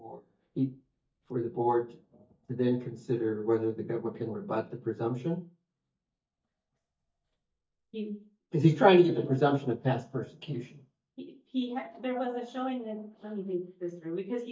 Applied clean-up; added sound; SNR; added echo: neural mask model DeepFilterNet 3.